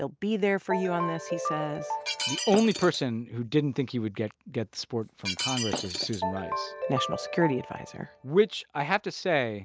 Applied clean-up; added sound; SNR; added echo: none; Ringtone + Shatter; 5 dB; none.